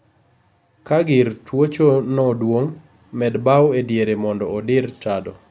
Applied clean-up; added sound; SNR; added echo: none; none; none; none.